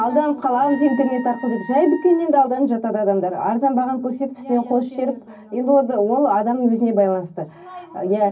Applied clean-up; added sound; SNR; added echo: none; Wind instrument, woodwind instrument; 20 dB; reverberation time 0.4 s.